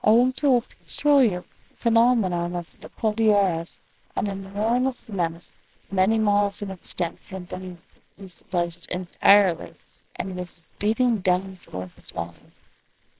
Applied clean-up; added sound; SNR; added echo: neural separator model SepFormer WHAMR!.